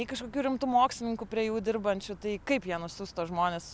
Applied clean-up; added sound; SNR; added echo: none; none; none; none.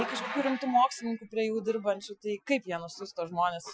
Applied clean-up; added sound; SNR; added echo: classical method Wiener filter.